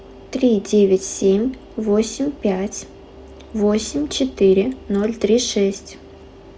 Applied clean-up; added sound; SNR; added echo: none; none; none; none.